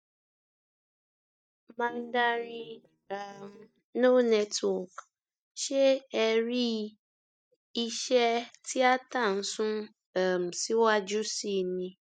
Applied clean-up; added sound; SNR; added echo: neural mask model DeepFilterNet 3.